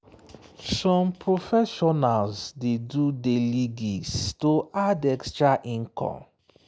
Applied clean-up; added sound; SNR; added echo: none; none; none; none.